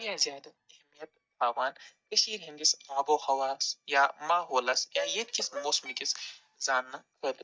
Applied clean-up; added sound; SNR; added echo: neural mask model DeepFilterNet 3.